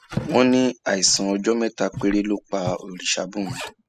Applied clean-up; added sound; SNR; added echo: classical method spectral subtraction.